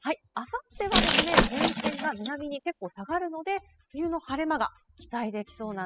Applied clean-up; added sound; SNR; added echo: classical method spectral subtraction.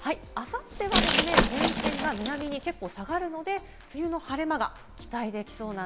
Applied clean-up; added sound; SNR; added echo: none; Glass; -4 dB; none.